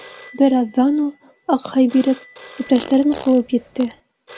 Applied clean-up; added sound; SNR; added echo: none; Telephone + Fart; 18 dB; none.